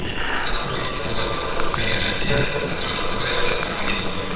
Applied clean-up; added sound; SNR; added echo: neural separator model SepFormer WHAMR!.